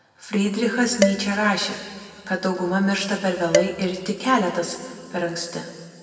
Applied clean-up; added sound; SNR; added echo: none; Dishes, pots, and pans; 7 dB; reverberation time 2.1 s.